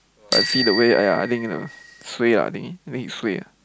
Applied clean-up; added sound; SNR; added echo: none; Bicycle bell; 6 dB; none.